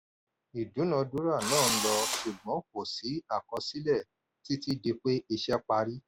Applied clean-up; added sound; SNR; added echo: none; Engine / Drill; -1 dB; none.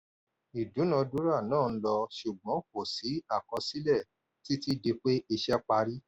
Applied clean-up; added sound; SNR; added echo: none; none; none; none.